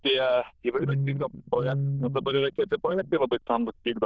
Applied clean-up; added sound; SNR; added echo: neural diffusion model UNIVERSE++.